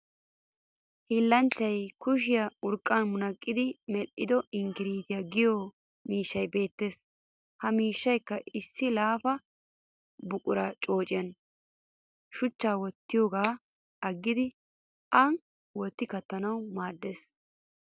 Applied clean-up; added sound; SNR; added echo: none; Finger snapping; 8 dB; none.